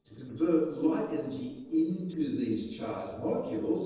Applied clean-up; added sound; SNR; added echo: neural separator model SepFormer DNS4.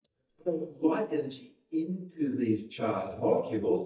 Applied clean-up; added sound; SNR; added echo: neural mask model DeepFilterNet 3.